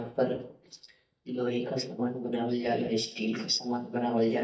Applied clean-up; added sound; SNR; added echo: neural mask model DeepFilterNet 3.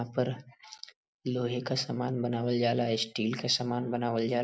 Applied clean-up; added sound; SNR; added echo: none; none; none; none.